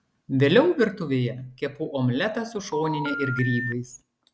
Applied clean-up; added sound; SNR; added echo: none; Telephone; 7 dB; none.